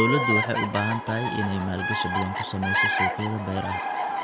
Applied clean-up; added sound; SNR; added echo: none; Bird vocalization, bird call, bird song; 0 dB; none.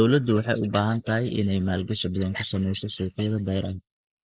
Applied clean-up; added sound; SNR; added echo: neural mask model Resemble Enhance denoiser.